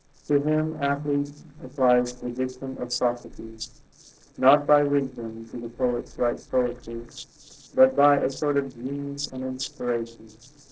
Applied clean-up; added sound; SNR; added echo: neural separator model SepFormer DNS4.